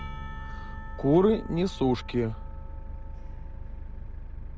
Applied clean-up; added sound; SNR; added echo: none; Church bell / Percussion + Bass guitar; 17 dB; none.